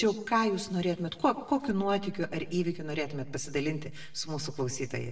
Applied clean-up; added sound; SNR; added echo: none; Mechanisms / Bicycle; 12 dB; reverberation time 0.6 s.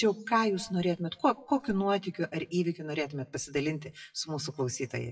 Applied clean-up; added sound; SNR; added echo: classical method WPE with log-MMSE.